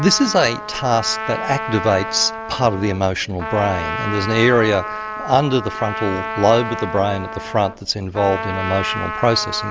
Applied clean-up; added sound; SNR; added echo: none; Trumpet; 8 dB; none.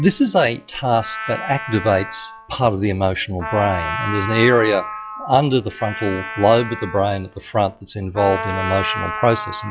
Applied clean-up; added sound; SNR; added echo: classical method log-MMSE.